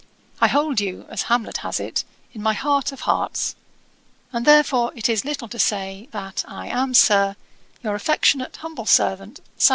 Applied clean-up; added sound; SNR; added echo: none; none; none; none.